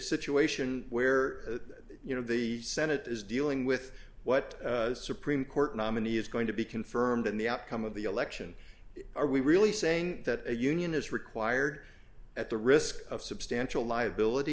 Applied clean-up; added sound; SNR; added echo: none; none; none; none.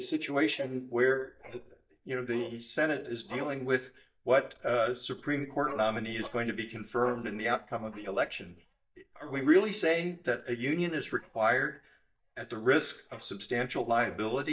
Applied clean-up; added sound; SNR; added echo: neural mask model DeepFilterNet 3.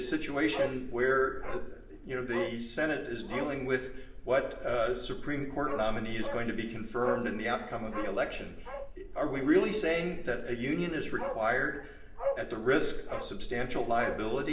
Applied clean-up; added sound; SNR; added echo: none; Bark; 11 dB; reverberation time 1.3 s.